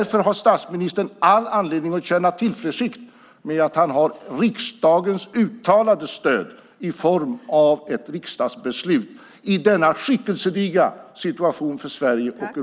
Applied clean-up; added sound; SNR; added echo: none; none; none; none.